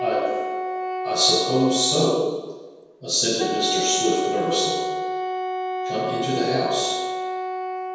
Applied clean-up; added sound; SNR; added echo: none; Wind instrument, woodwind instrument; 3 dB; reverberation time 1.2 s.